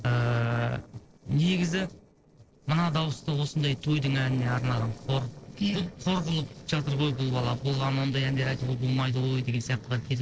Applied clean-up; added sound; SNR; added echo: neural separator model SepFormer DNS4.